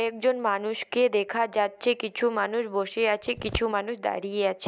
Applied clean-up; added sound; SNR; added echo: none; Scissors; 11 dB; none.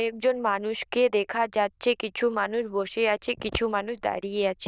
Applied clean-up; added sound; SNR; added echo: neural diffusion model UNIVERSE++.